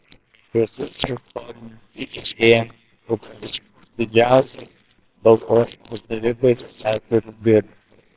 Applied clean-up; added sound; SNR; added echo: neural separator model SepFormer WHAMR!.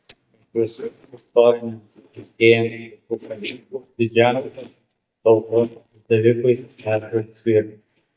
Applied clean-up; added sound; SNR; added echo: neural mask model DeepFilterNet 3.